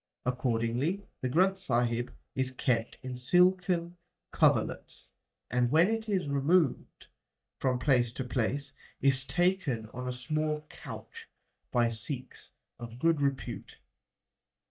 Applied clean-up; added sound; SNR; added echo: neural mask model DeepFilterNet 3.